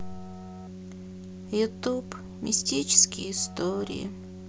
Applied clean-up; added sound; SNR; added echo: none; Keyboard (musical); 12 dB; none.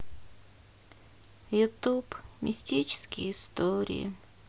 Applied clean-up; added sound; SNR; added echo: none; none; none; none.